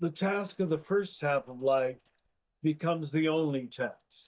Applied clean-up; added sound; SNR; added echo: neural mask model DeepFilterNet 3.